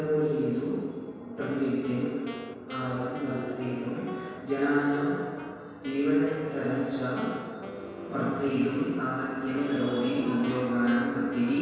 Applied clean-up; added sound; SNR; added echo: none; Wind instrument, woodwind instrument; 15 dB; reverberation time 1.9 s.